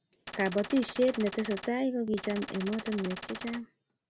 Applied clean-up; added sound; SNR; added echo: none; Gunshot, gunfire; 11 dB; none.